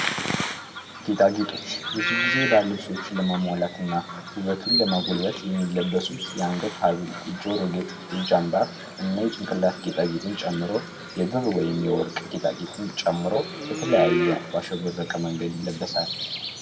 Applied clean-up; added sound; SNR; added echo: none; Bird vocalization, bird call, bird song; 6 dB; reverberation time 1.1 s.